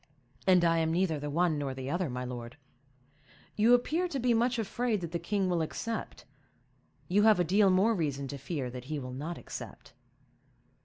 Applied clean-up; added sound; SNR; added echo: none; none; none; none.